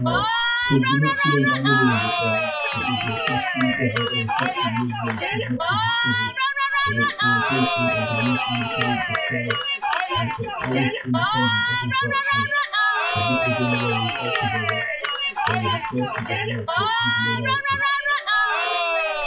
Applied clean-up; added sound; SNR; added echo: classical method WPE with log-MMSE.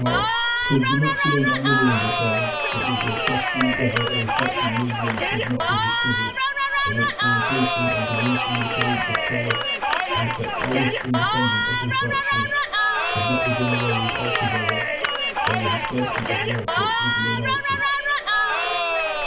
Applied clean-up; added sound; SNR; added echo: none; Cheering; -4 dB; reverberation time 0.2 s.